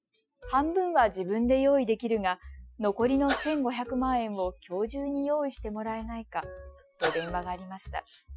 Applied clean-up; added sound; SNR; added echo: classical method Wiener filter.